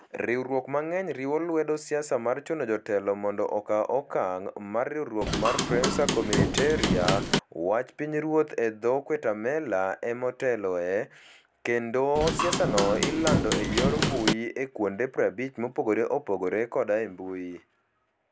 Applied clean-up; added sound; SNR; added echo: none; Hammer / Wood; -2 dB; none.